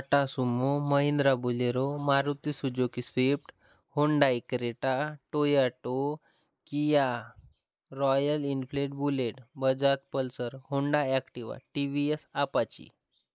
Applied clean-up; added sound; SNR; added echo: neural mask model Resemble Enhance denoiser.